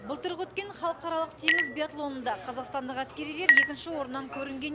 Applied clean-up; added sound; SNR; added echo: none; Chink, clink; -5 dB; none.